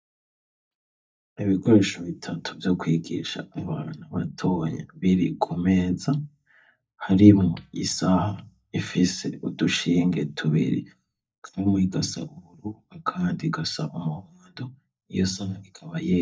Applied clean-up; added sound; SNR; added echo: neural mask model DeepFilterNet 3.